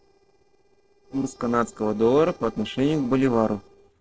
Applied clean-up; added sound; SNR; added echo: neural separator model SepFormer DNS4.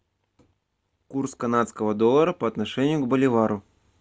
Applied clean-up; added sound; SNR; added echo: none; none; none; none.